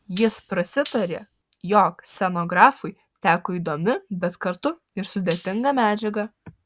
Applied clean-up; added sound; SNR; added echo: none; Tambourine; 2 dB; none.